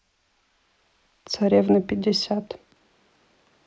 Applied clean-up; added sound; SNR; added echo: neural mask model Resemble Enhance denoiser.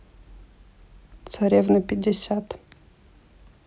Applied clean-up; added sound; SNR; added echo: none; none; none; none.